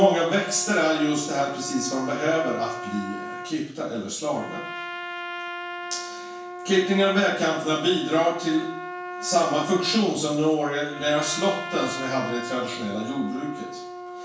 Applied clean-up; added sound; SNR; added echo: none; Trumpet; 10 dB; reverberation time 0.7 s.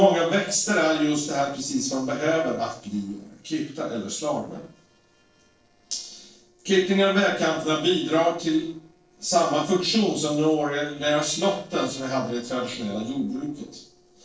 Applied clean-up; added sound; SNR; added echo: neural separator model SepFormer DNS4.